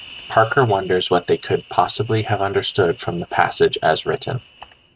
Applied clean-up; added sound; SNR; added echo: neural mask model RNNoise.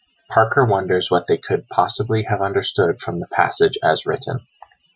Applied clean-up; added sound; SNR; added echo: classical method Wiener filter.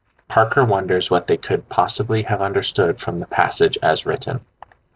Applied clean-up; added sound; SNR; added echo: neural separator model SepFormer DNS4.